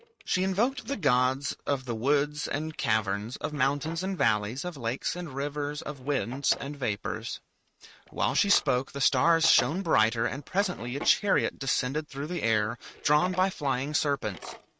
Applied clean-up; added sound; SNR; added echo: neural mask model RNNoise.